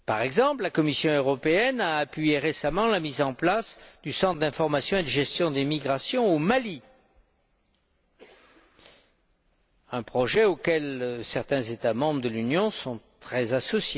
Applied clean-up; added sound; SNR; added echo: none; none; none; none.